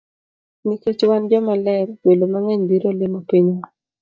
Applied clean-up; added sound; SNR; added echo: neural mask model DeepFilterNet 3.